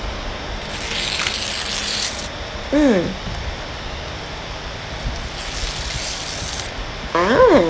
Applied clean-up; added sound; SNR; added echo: none; Tearing + Camera; 9 dB; none.